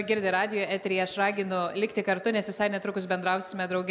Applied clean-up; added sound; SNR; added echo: none; none; none; none.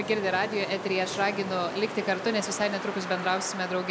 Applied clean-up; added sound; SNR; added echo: none; Wind; 8 dB; none.